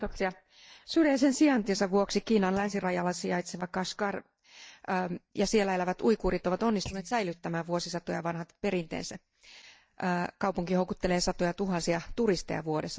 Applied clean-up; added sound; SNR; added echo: neural mask model DeepFilterNet 3.